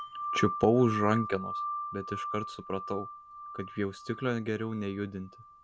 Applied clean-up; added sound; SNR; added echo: none; Wind chime; 7 dB; none.